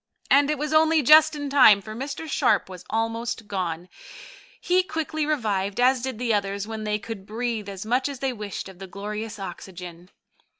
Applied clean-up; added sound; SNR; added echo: none; none; none; none.